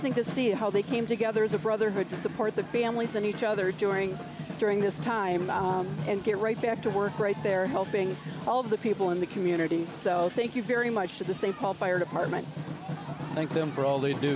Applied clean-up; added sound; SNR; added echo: none; none; none; none.